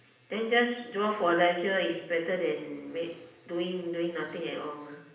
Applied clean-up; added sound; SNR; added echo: none; none; none; reverberation time 0.8 s.